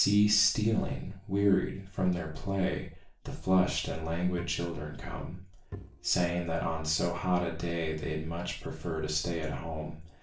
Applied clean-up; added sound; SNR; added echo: neural separator model SepFormer DNS4.